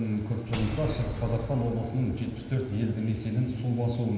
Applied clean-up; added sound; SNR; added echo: none; Shatter / Boom; 11 dB; reverberation time 2.5 s.